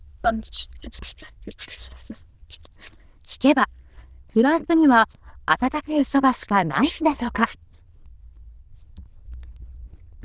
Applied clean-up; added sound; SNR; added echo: neural diffusion model UNIVERSE++.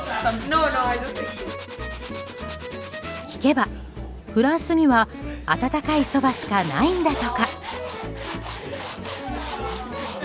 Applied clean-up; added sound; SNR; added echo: none; Tools; 14 dB; none.